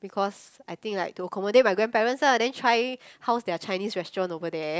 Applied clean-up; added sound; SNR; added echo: none; none; none; none.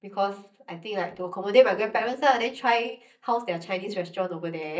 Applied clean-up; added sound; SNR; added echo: neural mask model DeepFilterNet 3.